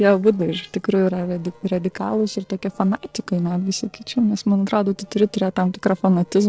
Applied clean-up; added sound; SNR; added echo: neural separator model SepFormer DNS4.